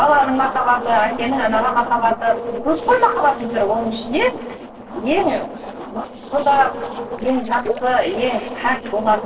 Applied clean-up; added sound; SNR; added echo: neural separator model SepFormer DNS4.